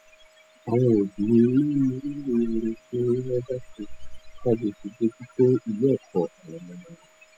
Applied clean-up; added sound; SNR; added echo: classical method spectral subtraction.